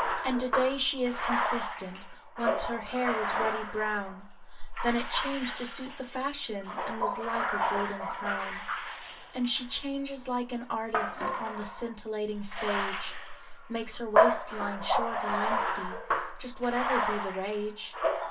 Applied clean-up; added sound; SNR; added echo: none; Bathtub (filling or washing); -2 dB; reverberation time 0.2 s.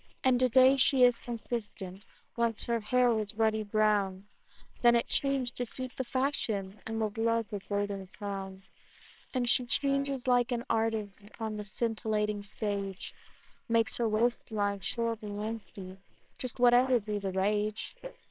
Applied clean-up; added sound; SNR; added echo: neural separator model SepFormer WHAMR!.